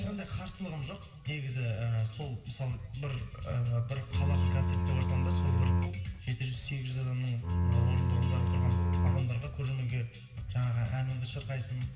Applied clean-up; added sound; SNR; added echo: none; Bowed string instrument; -4 dB; reverberation time 1.4 s.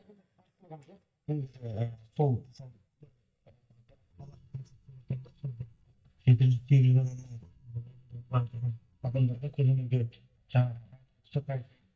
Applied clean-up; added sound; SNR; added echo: neural mask model DeepFilterNet 3.